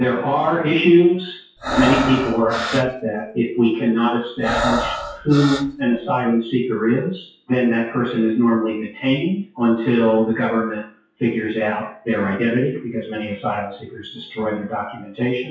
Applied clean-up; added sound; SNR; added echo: classical method WPE with log-MMSE.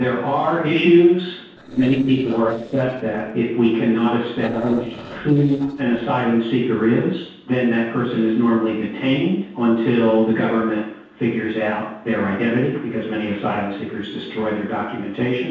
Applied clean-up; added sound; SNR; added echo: neural separator model SepFormer DNS4.